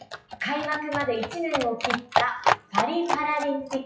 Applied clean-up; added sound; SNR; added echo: classical method WPE with log-MMSE.